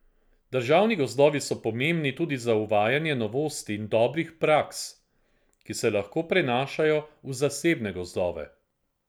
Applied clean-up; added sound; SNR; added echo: none; none; none; none.